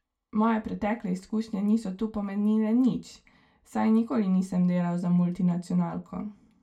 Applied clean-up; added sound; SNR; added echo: none; none; none; reverberation time 0.2 s.